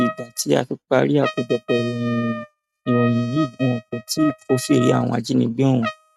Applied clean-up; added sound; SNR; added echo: neural mask model RNNoise.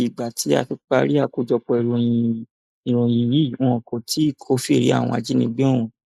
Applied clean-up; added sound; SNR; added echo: neural mask model Resemble Enhance denoiser.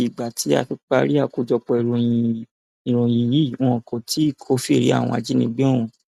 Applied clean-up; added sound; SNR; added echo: none; none; none; none.